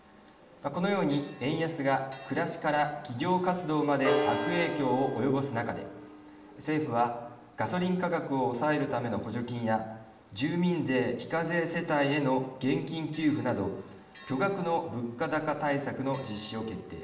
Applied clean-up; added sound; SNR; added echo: none; Church bell; 11 dB; reverberation time 0.9 s.